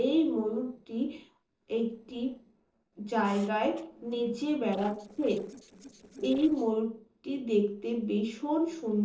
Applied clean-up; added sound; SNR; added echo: neural separator model SepFormer DNS4.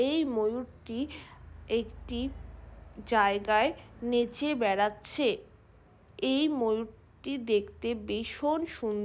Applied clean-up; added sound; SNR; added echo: none; none; none; none.